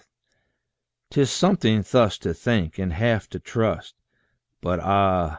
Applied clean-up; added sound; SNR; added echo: none; none; none; none.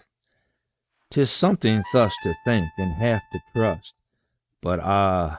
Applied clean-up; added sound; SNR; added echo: neural mask model RNNoise.